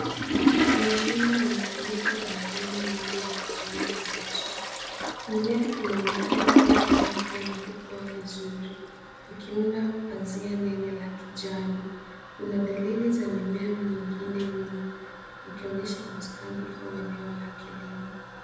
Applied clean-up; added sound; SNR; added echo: none; Toilet flush; -2 dB; reverberation time 1.1 s.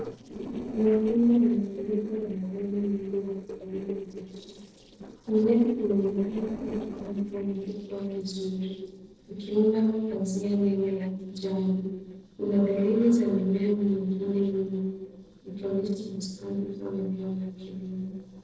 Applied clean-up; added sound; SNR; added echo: neural separator model SepFormer DNS4.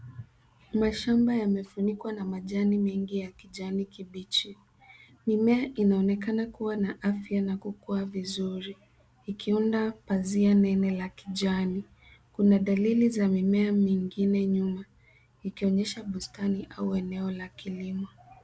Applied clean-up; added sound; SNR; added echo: none; none; none; none.